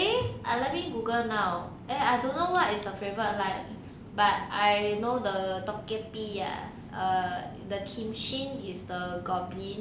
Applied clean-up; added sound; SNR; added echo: none; none; none; none.